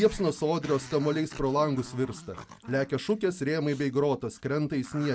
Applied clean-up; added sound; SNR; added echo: none; Growling; 19 dB; none.